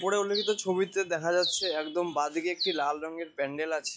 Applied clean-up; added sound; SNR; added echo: classical method log-MMSE.